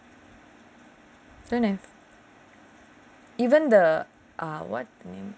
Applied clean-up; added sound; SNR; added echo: none; none; none; none.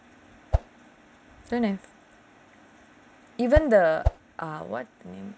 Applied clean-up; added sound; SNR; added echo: none; Whoosh, swoosh, swish; -2 dB; none.